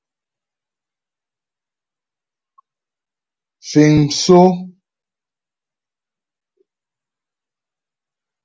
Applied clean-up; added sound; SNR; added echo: none; none; none; none.